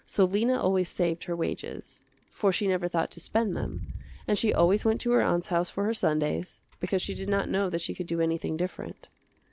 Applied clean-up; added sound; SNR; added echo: none; Bicycle; 16 dB; none.